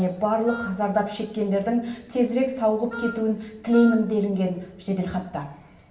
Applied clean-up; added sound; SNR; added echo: none; Wind instrument, woodwind instrument; 14 dB; reverberation time 0.8 s.